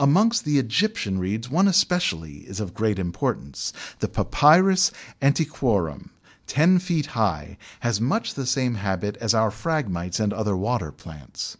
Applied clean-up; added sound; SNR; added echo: none; none; none; none.